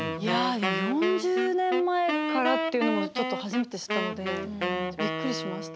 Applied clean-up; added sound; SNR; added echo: none; Wind instrument, woodwind instrument; 2 dB; none.